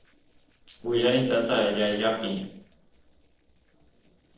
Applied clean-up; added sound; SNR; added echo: neural separator model SepFormer DNS4.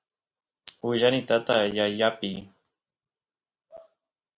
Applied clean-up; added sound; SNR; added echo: none; none; none; none.